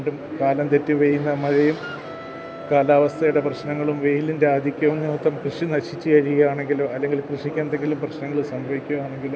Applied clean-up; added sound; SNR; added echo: none; Wind instrument, woodwind instrument; 18 dB; none.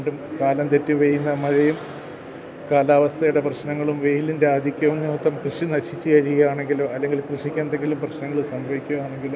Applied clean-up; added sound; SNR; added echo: none; none; none; none.